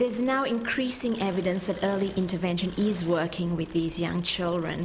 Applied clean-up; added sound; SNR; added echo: none; Engine; 19 dB; none.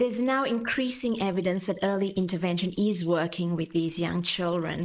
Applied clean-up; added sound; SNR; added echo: neural mask model Resemble Enhance denoiser.